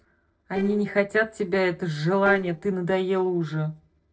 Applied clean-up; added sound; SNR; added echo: neural separator model SepFormer DNS4.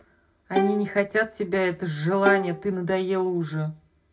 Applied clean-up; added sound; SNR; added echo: none; Bowed string instrument; 4 dB; reverberation time 0.1 s.